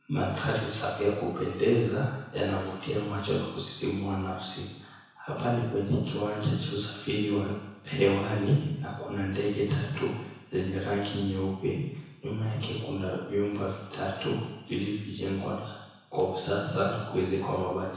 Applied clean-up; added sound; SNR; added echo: none; none; none; reverberation time 1.0 s.